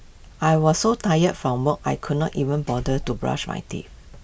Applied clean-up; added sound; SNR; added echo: none; none; none; none.